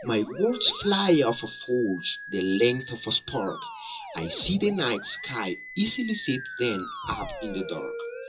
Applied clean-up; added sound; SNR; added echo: classical method WPE with log-MMSE.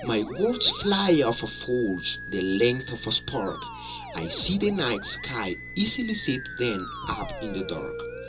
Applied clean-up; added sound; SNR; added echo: none; Musical instrument; 12 dB; reverberation time 0.2 s.